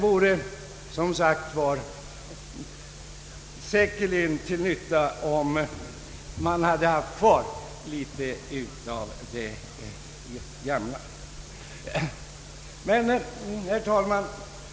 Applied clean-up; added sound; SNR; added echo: none; none; none; none.